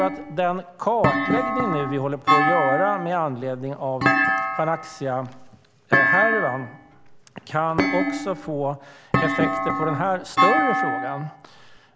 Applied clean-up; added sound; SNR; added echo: none; Thump, thud; -2 dB; none.